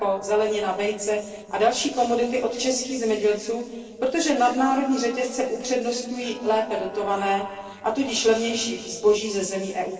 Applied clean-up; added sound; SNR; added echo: neural separator model SepFormer DNS4.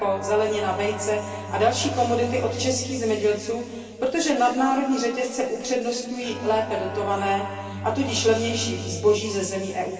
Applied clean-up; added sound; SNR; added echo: none; Bowed string instrument; 12 dB; reverberation time 2.5 s.